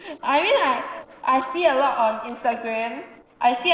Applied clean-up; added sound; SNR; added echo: neural separator model SepFormer DNS4.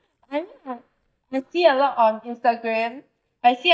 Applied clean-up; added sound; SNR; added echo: neural mask model DeepFilterNet 3.